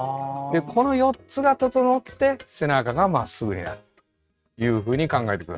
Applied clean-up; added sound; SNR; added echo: neural mask model RNNoise.